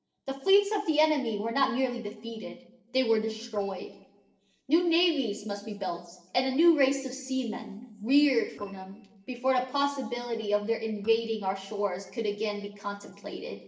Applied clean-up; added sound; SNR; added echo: neural separator model SepFormer DNS4.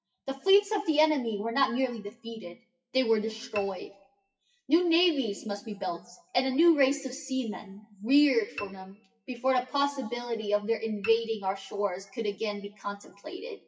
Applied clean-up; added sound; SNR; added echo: classical method WPE with log-MMSE.